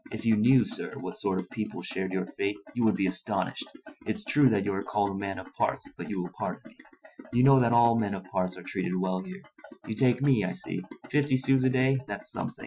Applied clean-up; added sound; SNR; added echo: classical method Wiener filter.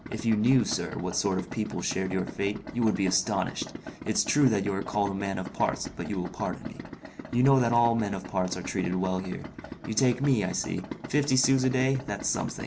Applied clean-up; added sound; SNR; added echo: none; Idling; 12 dB; none.